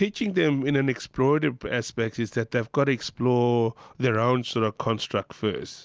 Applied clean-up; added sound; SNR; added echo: none; none; none; none.